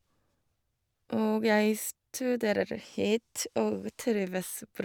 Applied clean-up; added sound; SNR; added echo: none; none; none; none.